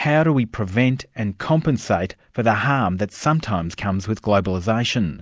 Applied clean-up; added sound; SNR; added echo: none; none; none; none.